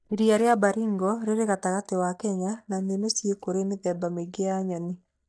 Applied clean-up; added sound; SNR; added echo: neural mask model DeepFilterNet 3.